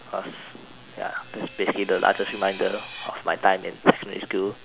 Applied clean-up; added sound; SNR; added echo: none; Screech; 17 dB; none.